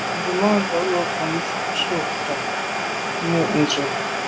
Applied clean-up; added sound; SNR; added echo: none; Domestic sounds, home sounds; 0 dB; none.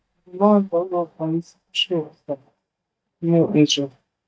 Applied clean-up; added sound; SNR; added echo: neural mask model DeepFilterNet 3.